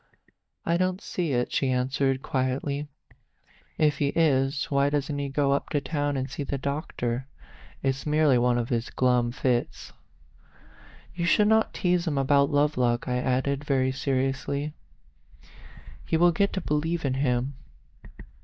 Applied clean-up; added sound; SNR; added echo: neural mask model DeepFilterNet 3.